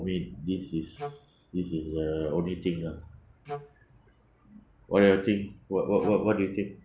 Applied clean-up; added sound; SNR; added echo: none; Wind instrument, woodwind instrument; 12 dB; none.